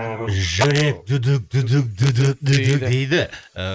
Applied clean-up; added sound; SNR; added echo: neural mask model Resemble Enhance denoiser.